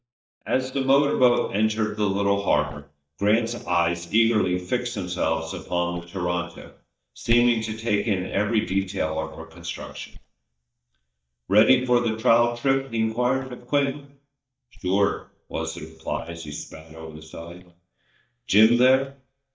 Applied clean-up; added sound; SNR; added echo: neural mask model DeepFilterNet 3.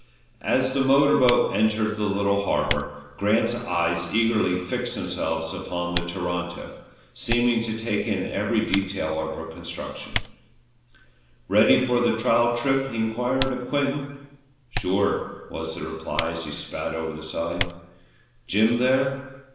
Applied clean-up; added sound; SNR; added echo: none; Typing; 11 dB; reverberation time 1.1 s.